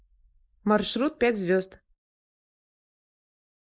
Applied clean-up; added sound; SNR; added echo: neural mask model Resemble Enhance denoiser.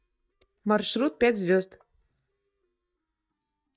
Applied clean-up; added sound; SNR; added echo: neural mask model DeepFilterNet 3.